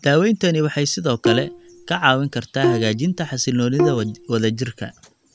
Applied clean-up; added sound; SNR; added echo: none; Bowed string instrument; 5 dB; none.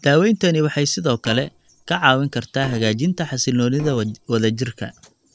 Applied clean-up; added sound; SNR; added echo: neural separator model SepFormer DNS4.